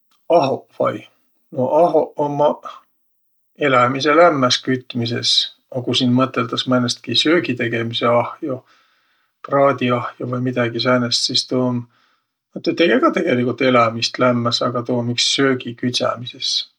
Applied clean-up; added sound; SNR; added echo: none; none; none; none.